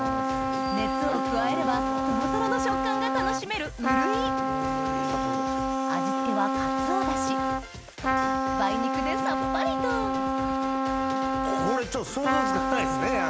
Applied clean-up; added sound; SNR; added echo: none; Trumpet; -5 dB; none.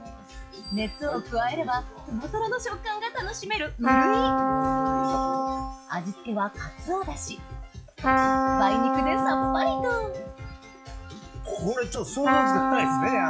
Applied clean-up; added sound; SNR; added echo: classical method log-MMSE.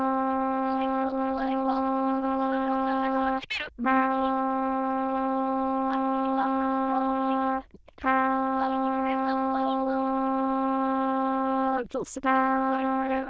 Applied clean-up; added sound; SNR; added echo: neural diffusion model UNIVERSE++.